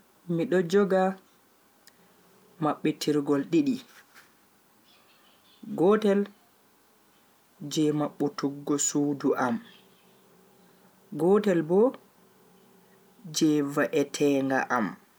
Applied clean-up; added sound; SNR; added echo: none; none; none; none.